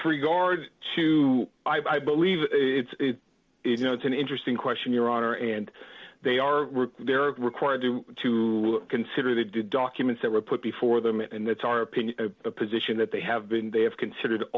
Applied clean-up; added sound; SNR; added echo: none; none; none; none.